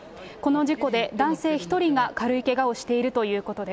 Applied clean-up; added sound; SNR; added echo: none; none; none; none.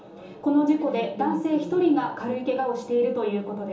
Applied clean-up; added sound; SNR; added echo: none; none; none; reverberation time 1.2 s.